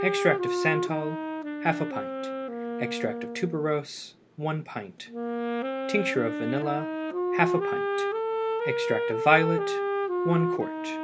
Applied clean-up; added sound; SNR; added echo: none; Wind instrument, woodwind instrument; 0 dB; none.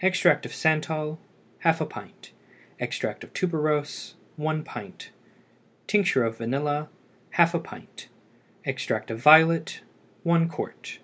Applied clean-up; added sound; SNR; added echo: none; none; none; none.